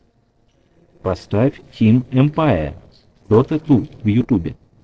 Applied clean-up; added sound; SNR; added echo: neural separator model SepFormer DNS4.